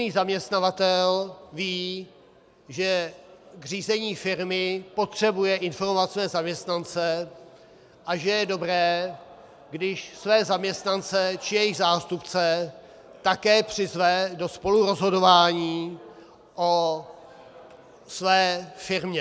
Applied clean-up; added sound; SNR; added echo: none; none; none; none.